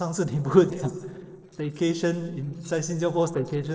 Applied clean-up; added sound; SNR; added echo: neural separator model SepFormer DNS4.